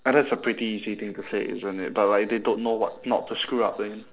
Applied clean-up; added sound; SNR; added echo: neural separator model SepFormer DNS4.